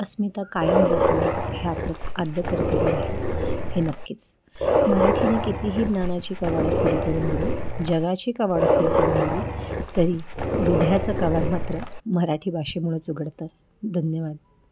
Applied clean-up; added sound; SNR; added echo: none; Dog; -3 dB; none.